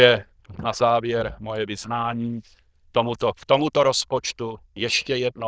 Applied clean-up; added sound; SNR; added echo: neural diffusion model UNIVERSE++.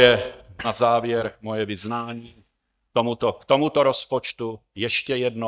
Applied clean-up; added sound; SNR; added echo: neural mask model DeepFilterNet 3.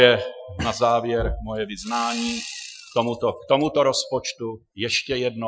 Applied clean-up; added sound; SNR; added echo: classical method Wiener filter.